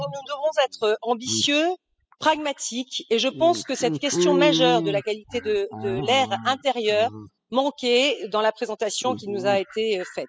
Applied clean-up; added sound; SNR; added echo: classical method spectral subtraction.